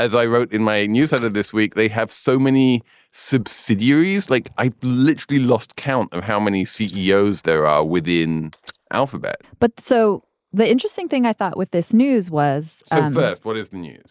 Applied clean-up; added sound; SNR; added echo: neural mask model Resemble Enhance denoiser.